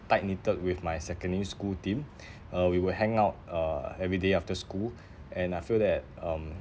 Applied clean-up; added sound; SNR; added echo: none; none; none; none.